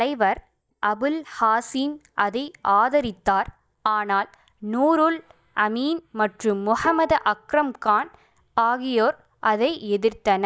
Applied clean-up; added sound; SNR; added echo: neural mask model DeepFilterNet 3.